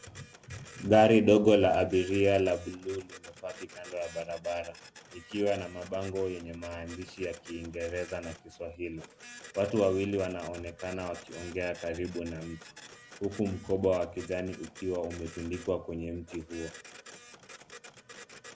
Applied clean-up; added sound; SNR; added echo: none; Printer; 19 dB; none.